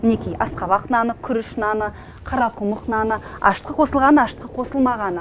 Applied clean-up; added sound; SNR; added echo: none; Thunder; 16 dB; none.